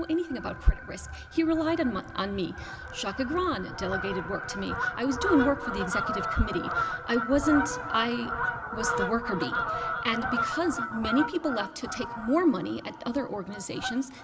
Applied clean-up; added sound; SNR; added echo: none; Fowl; 4 dB; none.